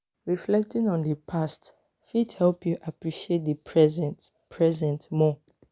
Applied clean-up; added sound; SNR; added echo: none; none; none; none.